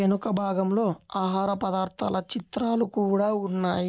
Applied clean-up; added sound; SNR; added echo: none; none; none; none.